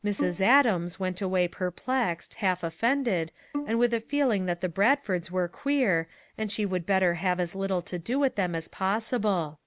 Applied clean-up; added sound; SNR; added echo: none; Bowed string instrument; 12 dB; none.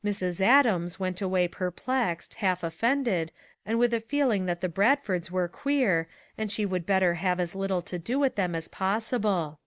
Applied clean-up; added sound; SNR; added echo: neural mask model Resemble Enhance denoiser.